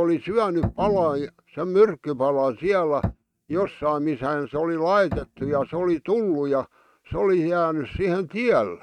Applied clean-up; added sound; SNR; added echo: neural mask model RNNoise.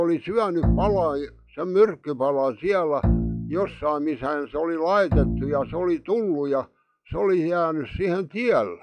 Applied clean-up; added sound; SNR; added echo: classical method log-MMSE.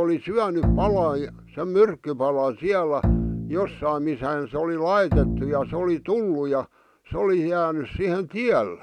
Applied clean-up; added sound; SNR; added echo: none; Bowed string instrument; 4 dB; none.